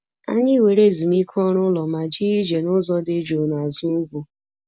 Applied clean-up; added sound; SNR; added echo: none; none; none; none.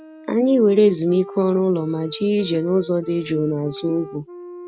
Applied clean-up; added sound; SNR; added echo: none; Wind instrument, woodwind instrument; 17 dB; none.